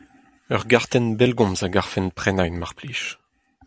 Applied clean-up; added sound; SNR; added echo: none; none; none; none.